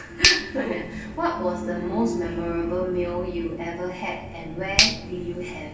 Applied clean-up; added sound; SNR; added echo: none; Finger snapping; 2 dB; reverberation time 2.4 s.